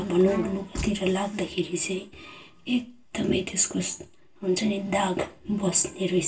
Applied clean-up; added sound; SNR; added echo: none; Bowed string instrument; 13 dB; reverberation time 0.2 s.